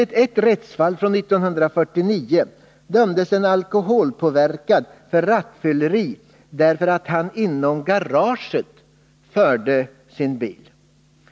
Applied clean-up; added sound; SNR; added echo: none; none; none; none.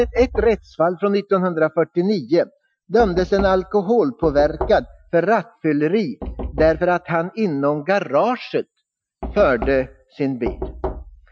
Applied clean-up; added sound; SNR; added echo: classical method Wiener filter.